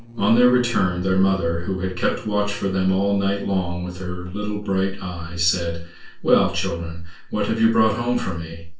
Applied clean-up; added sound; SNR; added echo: neural separator model SepFormer DNS4.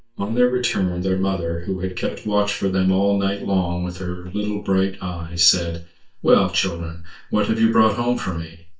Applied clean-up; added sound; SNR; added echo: neural mask model DeepFilterNet 3.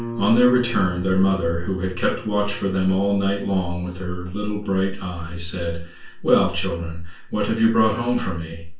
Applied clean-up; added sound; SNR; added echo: none; Guitar; 17 dB; reverberation time 0.3 s.